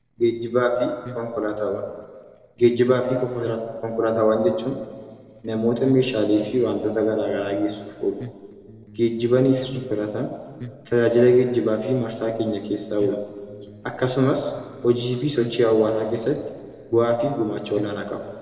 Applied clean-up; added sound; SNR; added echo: neural separator model SepFormer DNS4.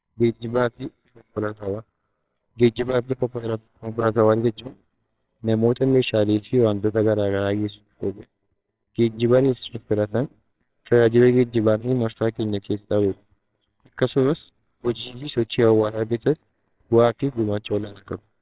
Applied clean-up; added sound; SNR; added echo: neural separator model SepFormer WHAMR!.